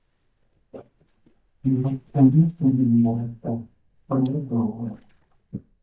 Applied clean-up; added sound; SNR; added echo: neural mask model DeepFilterNet 3.